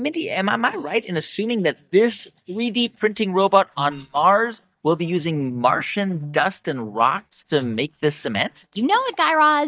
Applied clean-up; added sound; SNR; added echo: neural mask model DeepFilterNet 3.